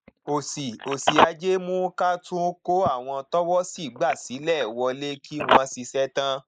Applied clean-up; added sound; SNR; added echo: neural mask model Resemble Enhance denoiser.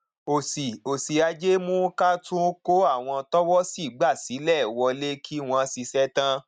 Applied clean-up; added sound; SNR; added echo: none; none; none; none.